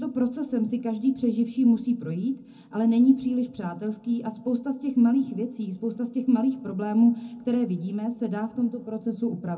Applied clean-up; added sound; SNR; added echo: none; none; none; reverberation time 0.3 s.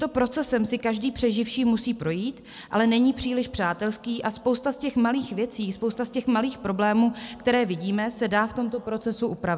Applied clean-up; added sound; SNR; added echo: none; none; none; none.